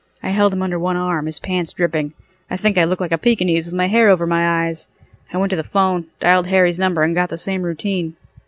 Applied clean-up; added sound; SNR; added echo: none; none; none; none.